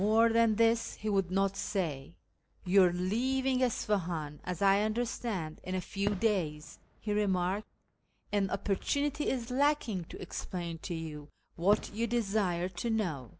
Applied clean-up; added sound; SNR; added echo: none; Fireworks; 19 dB; none.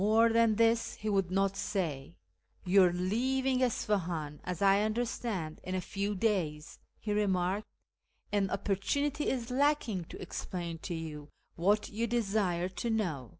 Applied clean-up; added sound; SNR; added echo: none; none; none; none.